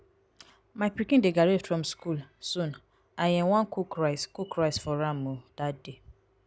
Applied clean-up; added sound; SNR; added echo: none; none; none; none.